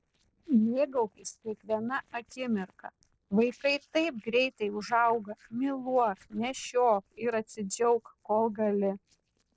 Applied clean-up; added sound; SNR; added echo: neural separator model SepFormer DNS4.